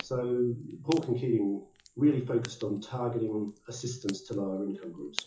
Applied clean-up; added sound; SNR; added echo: classical method WPE with log-MMSE.